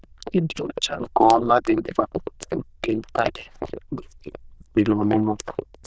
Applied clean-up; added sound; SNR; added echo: neural diffusion model UNIVERSE++.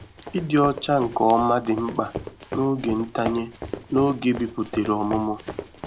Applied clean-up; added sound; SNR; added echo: none; Run; 12 dB; none.